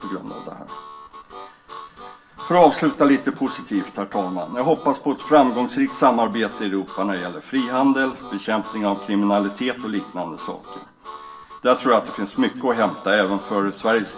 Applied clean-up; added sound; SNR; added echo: none; Harmonica; 18 dB; reverberation time 1.0 s.